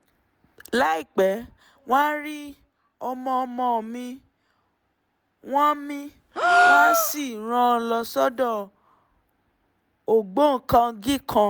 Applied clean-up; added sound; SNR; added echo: none; Gasp; -3 dB; none.